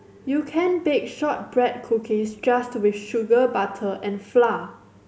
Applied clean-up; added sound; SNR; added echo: none; none; none; none.